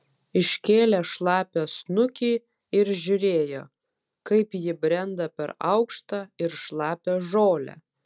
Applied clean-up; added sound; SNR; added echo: none; none; none; none.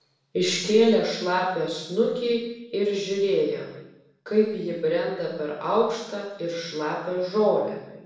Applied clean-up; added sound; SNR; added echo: none; none; none; reverberation time 0.9 s.